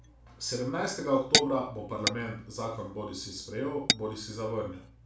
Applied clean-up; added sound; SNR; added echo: none; Tap / Glass; 2 dB; reverberation time 0.3 s.